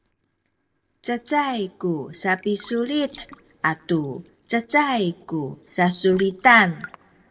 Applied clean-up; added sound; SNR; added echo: neural separator model SepFormer DNS4.